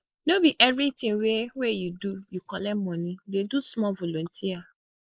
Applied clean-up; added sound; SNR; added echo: neural mask model Resemble Enhance denoiser.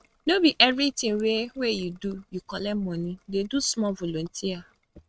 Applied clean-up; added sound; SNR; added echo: neural mask model RNNoise.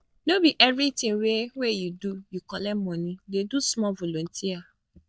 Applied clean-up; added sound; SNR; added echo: neural mask model DeepFilterNet 3.